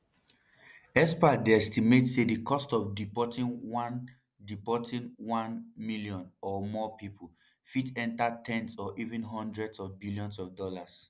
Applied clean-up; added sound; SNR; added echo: none; none; none; none.